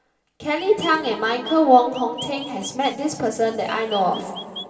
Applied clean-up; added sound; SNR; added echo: none; Chirp, tweet; 15 dB; reverberation time 2.7 s.